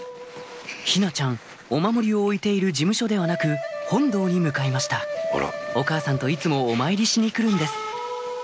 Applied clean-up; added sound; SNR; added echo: none; none; none; none.